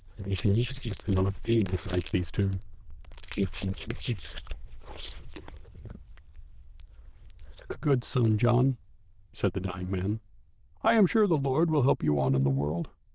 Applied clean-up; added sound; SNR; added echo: neural diffusion model UNIVERSE++.